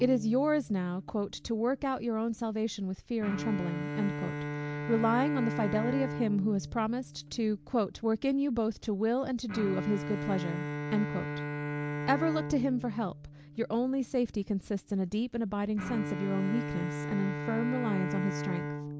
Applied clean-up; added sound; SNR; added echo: none; Bowed string instrument; 7 dB; none.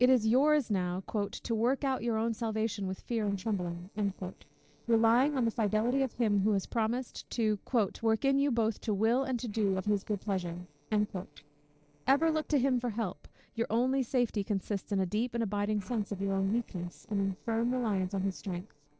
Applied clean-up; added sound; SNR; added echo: neural separator model SepFormer DNS4.